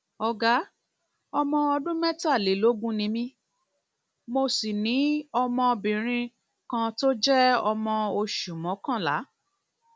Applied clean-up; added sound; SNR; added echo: none; none; none; none.